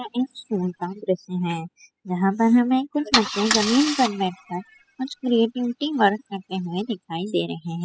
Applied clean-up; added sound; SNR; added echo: classical method spectral subtraction.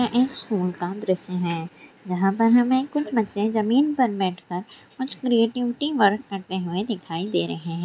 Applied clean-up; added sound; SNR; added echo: none; none; none; none.